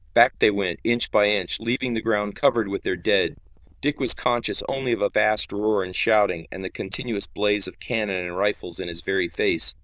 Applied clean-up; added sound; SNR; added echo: neural diffusion model UNIVERSE++.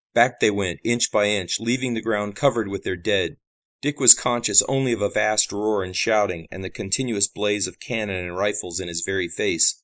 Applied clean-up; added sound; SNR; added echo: neural mask model Resemble Enhance denoiser.